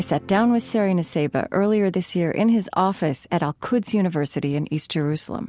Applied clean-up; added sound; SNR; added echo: none; none; none; none.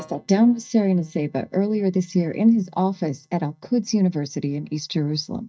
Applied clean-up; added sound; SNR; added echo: neural mask model DeepFilterNet 3.